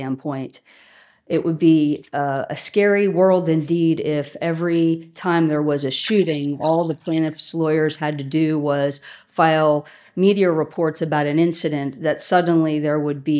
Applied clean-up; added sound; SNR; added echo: neural mask model DeepFilterNet 3.